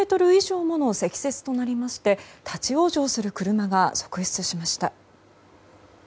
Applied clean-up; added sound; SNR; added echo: none; none; none; none.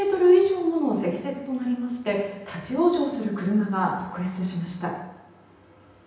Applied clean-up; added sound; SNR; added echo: none; none; none; reverberation time 0.9 s.